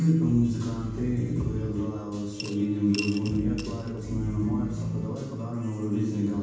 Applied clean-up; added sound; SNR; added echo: none; Coin (dropping) / Glass; 15 dB; reverberation time 1.1 s.